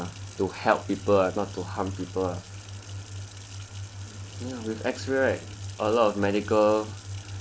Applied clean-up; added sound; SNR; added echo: none; Sink (filling or washing); 20 dB; none.